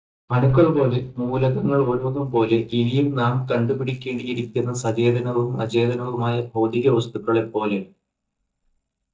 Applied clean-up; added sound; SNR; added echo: neural mask model DeepFilterNet 3.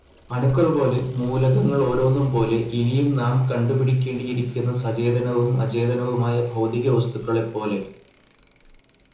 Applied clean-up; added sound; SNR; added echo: none; Bicycle; 19 dB; reverberation time 0.6 s.